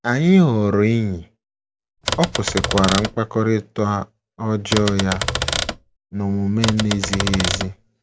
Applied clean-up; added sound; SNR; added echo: none; Typewriter; 4 dB; none.